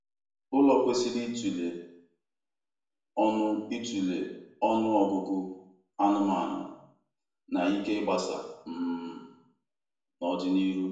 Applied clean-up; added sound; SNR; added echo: none; none; none; reverberation time 0.7 s.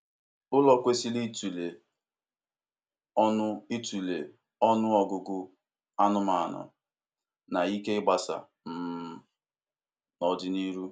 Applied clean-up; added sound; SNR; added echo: none; none; none; none.